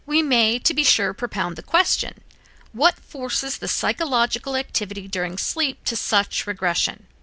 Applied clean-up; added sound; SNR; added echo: none; none; none; none.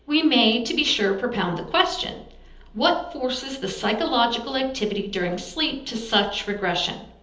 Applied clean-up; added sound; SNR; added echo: none; none; none; reverberation time 1.2 s.